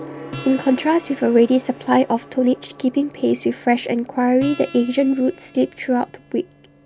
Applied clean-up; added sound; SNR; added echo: none; Acoustic guitar + Gong; 18 dB; none.